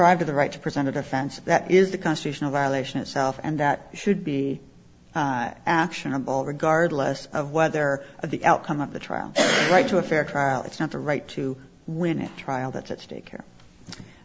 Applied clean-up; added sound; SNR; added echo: none; none; none; none.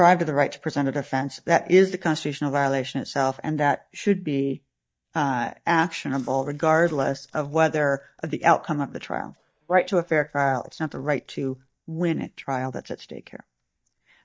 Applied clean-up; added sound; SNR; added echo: neural mask model DeepFilterNet 3.